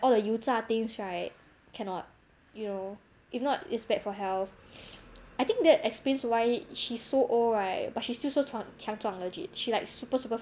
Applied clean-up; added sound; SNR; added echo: none; none; none; none.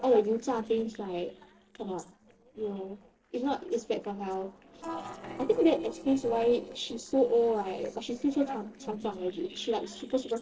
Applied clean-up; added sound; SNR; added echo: neural separator model SepFormer DNS4.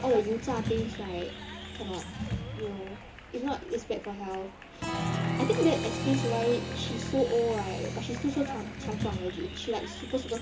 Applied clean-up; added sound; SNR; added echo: none; Applause; 3 dB; reverberation time 0.2 s.